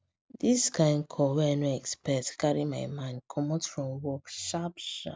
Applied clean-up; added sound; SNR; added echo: none; none; none; none.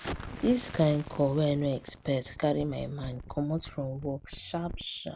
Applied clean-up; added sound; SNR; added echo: none; Explosion; 13 dB; none.